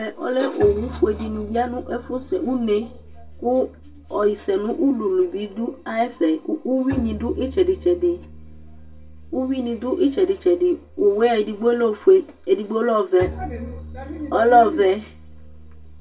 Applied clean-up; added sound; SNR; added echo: none; Bowed string instrument; 17 dB; reverberation time 0.2 s.